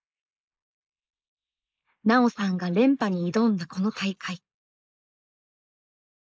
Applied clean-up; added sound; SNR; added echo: neural mask model Resemble Enhance denoiser.